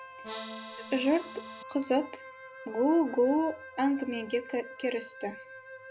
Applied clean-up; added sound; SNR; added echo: none; Wind instrument, woodwind instrument + Accordion; 14 dB; none.